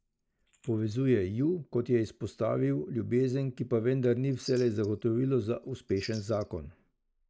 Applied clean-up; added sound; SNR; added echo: neural mask model Resemble Enhance denoiser.